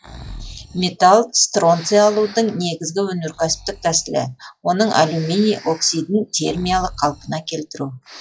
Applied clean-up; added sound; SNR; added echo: classical method log-MMSE.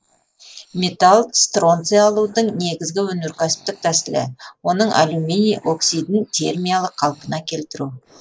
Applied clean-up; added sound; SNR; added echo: neural mask model Resemble Enhance denoiser.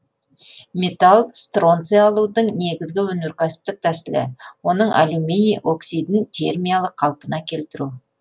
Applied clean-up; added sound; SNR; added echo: none; none; none; none.